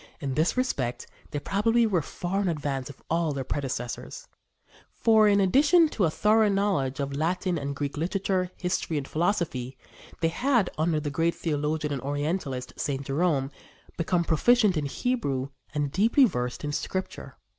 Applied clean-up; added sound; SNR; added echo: none; none; none; none.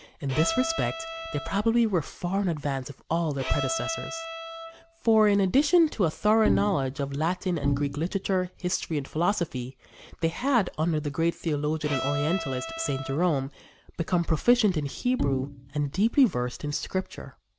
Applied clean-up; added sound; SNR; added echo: none; Bowed string instrument + Bowed string instrument; 7 dB; none.